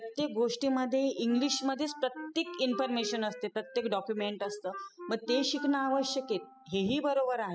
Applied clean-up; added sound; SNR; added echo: classical method spectral subtraction.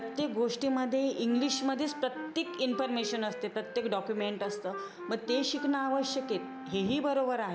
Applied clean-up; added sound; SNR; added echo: none; Wind instrument, woodwind instrument; 12 dB; none.